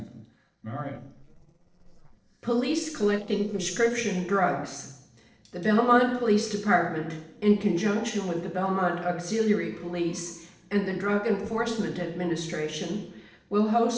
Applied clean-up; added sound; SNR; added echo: neural separator model SepFormer DNS4.